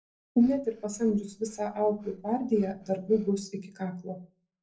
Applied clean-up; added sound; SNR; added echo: neural separator model SepFormer DNS4.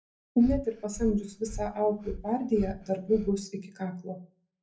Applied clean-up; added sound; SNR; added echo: none; Breathing; 11 dB; reverberation time 0.3 s.